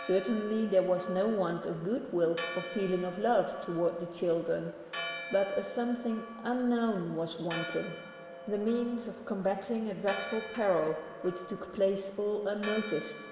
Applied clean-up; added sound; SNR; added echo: none; Church bell; 13 dB; reverberation time 2.8 s.